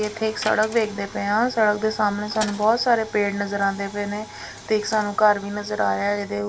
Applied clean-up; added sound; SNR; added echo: none; Coin (dropping); 17 dB; none.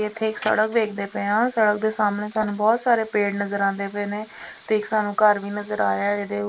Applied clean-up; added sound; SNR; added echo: neural mask model Resemble Enhance denoiser.